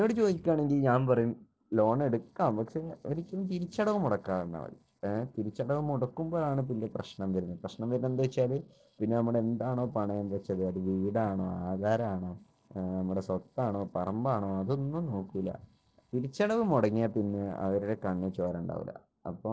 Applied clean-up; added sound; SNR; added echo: neural separator model SepFormer DNS4.